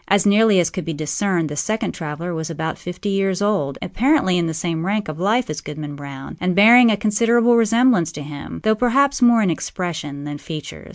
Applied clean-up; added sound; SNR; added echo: none; none; none; none.